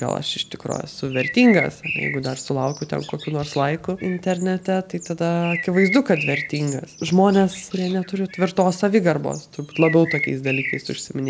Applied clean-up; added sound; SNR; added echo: none; Bird; 11 dB; none.